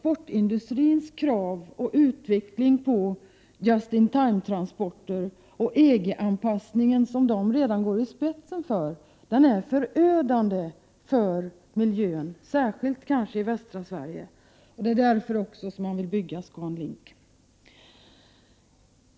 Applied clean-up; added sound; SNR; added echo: none; none; none; none.